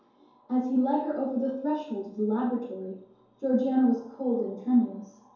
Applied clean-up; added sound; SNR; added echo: none; none; none; reverberation time 2.4 s.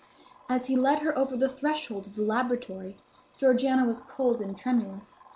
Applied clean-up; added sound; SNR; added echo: none; none; none; none.